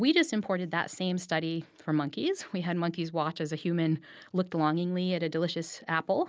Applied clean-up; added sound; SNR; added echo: none; none; none; none.